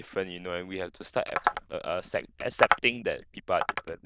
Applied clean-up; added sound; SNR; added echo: neural diffusion model UNIVERSE++.